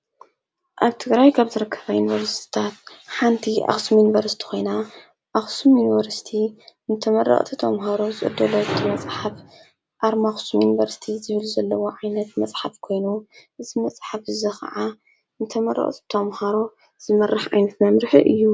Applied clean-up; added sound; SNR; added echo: none; none; none; none.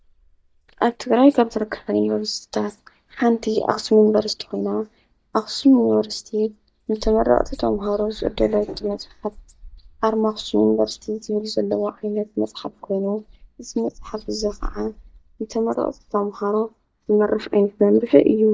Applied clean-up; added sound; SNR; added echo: neural mask model DeepFilterNet 3.